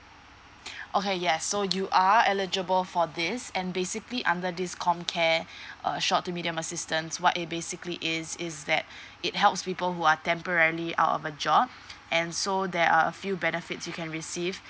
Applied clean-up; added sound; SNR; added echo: none; none; none; none.